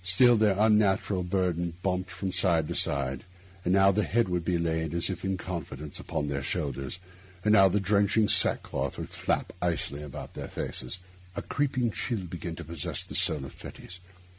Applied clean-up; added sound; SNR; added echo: none; none; none; none.